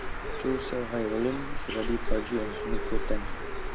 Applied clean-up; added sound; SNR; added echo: none; Bird; -3 dB; none.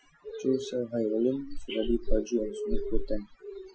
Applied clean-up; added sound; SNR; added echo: classical method Wiener filter.